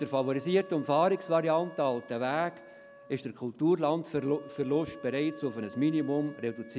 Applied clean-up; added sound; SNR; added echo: none; Wind instrument, woodwind instrument; 19 dB; none.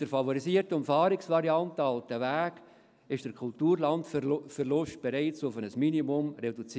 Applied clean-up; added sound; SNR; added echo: none; none; none; none.